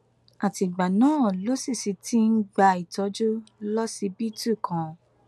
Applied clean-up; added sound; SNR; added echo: none; none; none; none.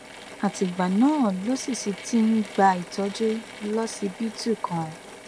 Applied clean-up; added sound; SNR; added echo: none; Drill / Mechanisms; 16 dB; none.